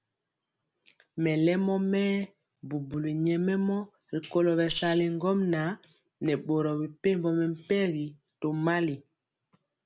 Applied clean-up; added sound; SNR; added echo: none; Rattle (instrument); 8 dB; none.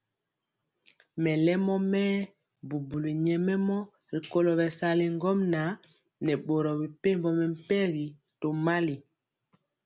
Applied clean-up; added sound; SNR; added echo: none; none; none; none.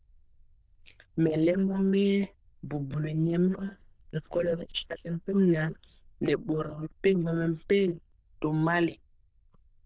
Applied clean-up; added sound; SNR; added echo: neural diffusion model UNIVERSE++.